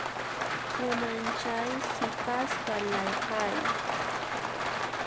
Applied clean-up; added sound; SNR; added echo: none; Rain; -4 dB; none.